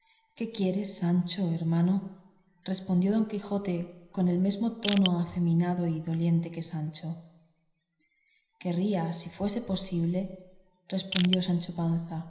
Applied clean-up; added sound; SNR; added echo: none; Crushing; 2 dB; reverberation time 0.9 s.